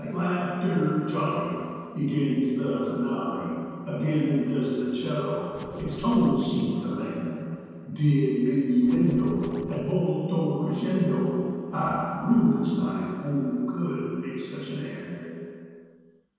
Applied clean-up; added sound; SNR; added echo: neural separator model SepFormer DNS4.